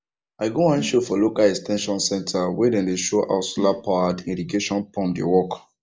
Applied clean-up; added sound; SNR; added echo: neural mask model Resemble Enhance denoiser.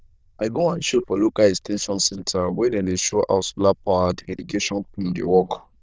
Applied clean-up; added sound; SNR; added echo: neural diffusion model UNIVERSE++.